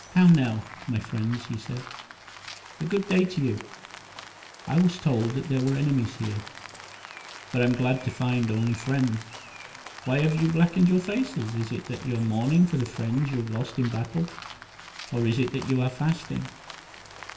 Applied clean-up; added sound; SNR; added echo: none; Rain; 17 dB; reverberation time 0.8 s.